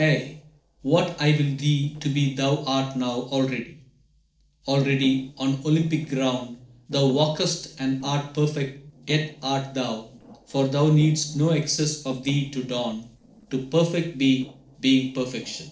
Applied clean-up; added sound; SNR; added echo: neural separator model SepFormer DNS4.